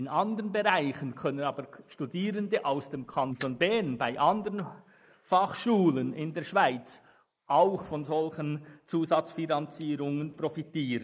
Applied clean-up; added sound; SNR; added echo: neural mask model Resemble Enhance denoiser.